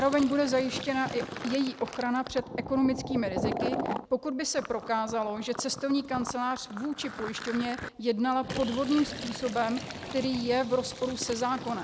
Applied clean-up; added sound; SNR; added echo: none; Fill (with liquid); 9 dB; none.